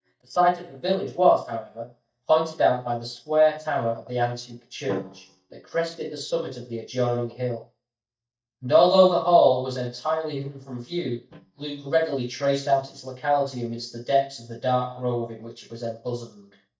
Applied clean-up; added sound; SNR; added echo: neural mask model DeepFilterNet 3.